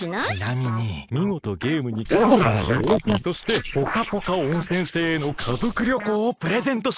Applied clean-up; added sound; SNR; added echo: neural mask model Resemble Enhance denoiser.